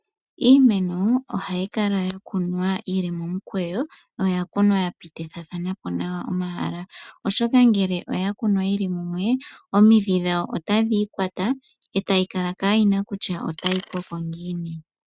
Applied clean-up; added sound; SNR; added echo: neural mask model RNNoise.